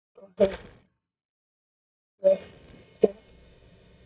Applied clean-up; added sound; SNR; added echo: neural mask model DeepFilterNet 3.